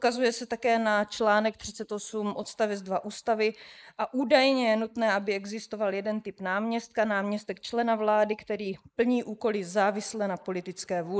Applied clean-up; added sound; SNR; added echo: neural mask model Resemble Enhance denoiser.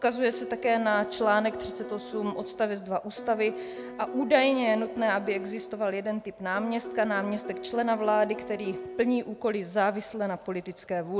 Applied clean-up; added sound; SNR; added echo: none; Piano; 11 dB; none.